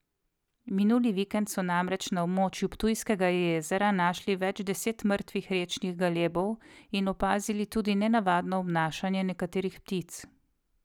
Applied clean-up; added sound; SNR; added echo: none; none; none; none.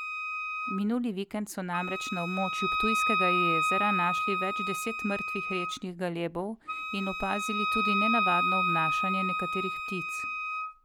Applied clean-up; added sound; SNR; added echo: none; Wind instrument, woodwind instrument; -3 dB; none.